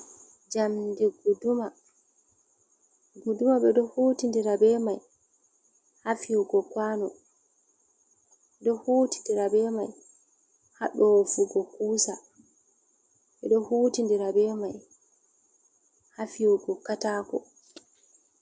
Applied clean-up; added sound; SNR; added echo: none; none; none; none.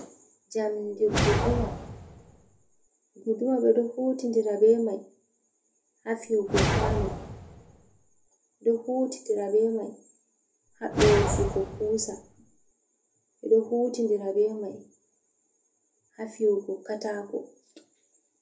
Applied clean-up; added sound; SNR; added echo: none; Whoosh, swoosh, swish; 1 dB; reverberation time 0.3 s.